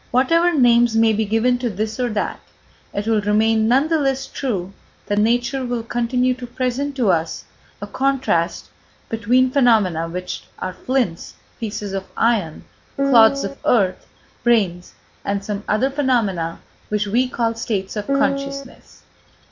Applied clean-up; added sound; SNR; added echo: none; Piano; 1 dB; none.